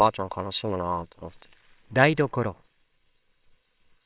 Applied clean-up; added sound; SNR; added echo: neural separator model SepFormer WHAMR!.